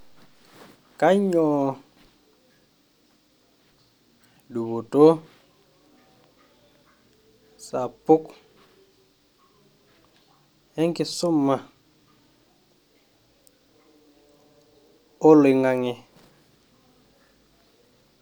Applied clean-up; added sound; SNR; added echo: none; none; none; none.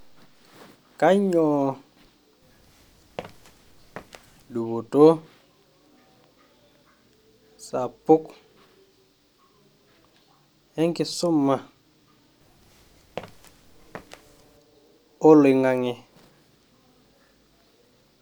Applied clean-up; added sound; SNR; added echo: none; Walk, footsteps; 19 dB; none.